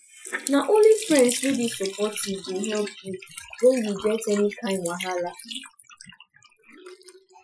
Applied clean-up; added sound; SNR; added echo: classical method Wiener filter.